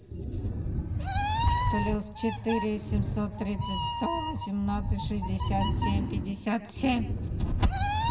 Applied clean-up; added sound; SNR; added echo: none; Meow; -2 dB; reverberation time 0.9 s.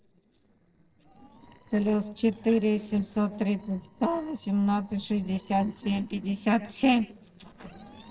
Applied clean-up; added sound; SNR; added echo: neural separator model SepFormer DNS4.